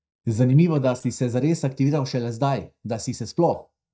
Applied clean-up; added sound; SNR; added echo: neural mask model DeepFilterNet 3.